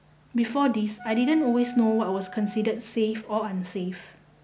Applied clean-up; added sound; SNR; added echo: none; Wind instrument, woodwind instrument; 17 dB; none.